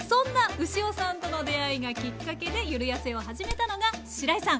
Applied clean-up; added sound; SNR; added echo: none; Hammer; 7 dB; none.